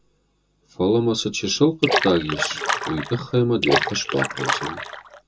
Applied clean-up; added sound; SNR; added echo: none; Splash, splatter; 2 dB; reverberation time 0.2 s.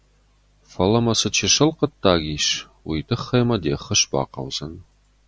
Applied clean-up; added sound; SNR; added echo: none; none; none; none.